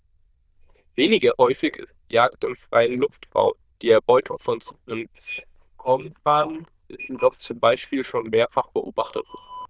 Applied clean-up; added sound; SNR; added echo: neural diffusion model UNIVERSE++.